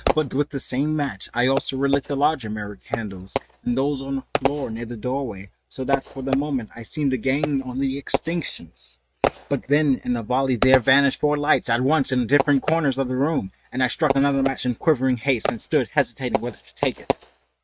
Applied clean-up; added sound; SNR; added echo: neural mask model RNNoise.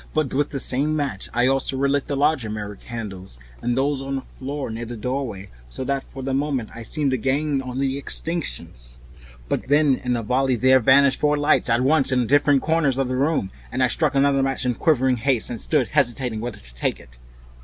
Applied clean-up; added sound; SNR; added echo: none; none; none; none.